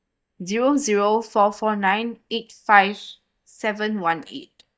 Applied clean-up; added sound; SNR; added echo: neural mask model DeepFilterNet 3.